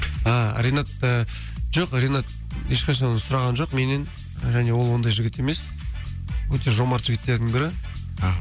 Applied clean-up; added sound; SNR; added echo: none; none; none; none.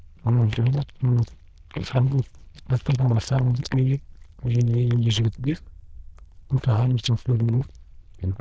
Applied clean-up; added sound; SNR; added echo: neural diffusion model UNIVERSE++.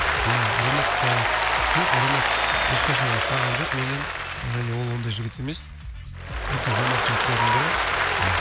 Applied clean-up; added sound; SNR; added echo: none; Applause; -5 dB; none.